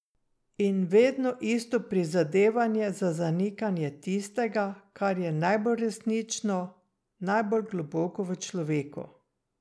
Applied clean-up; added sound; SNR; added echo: none; none; none; none.